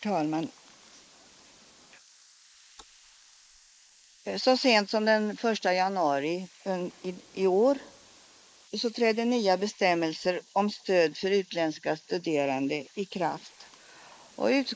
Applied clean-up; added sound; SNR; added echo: neural mask model Resemble Enhance denoiser.